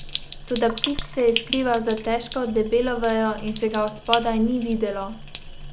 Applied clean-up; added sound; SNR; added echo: none; Sink (filling or washing); 9 dB; none.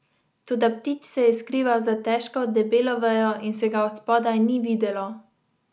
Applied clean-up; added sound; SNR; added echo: none; none; none; none.